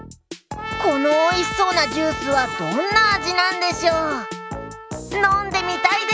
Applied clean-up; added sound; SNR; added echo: none; Trumpet; 8 dB; none.